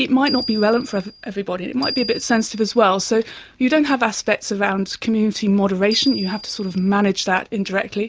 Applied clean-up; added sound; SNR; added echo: none; Bell; 13 dB; none.